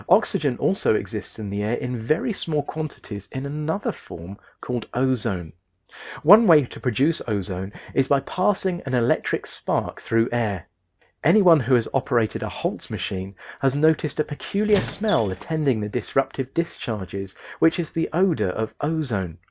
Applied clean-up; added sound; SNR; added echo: none; Squeak; 9 dB; none.